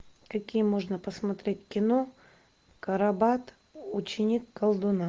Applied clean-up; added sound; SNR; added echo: none; none; none; none.